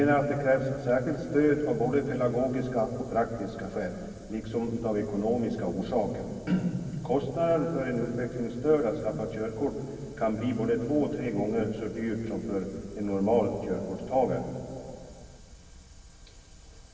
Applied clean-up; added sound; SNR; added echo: none; none; none; reverberation time 2.6 s.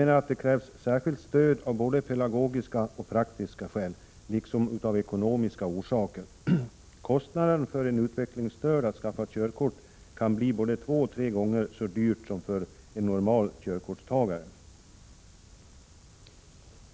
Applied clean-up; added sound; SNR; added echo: none; none; none; none.